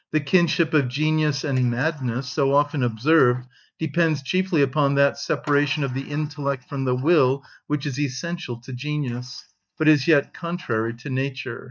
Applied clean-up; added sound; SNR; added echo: neural mask model DeepFilterNet 3.